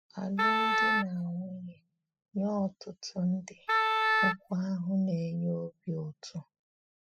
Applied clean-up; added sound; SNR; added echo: classical method spectral subtraction.